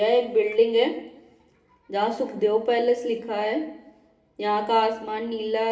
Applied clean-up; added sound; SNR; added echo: none; none; none; reverberation time 0.7 s.